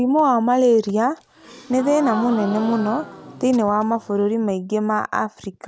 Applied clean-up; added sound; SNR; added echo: none; Gasp; 14 dB; none.